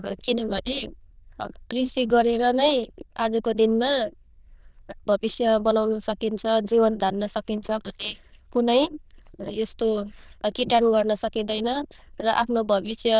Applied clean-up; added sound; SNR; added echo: neural diffusion model UNIVERSE++.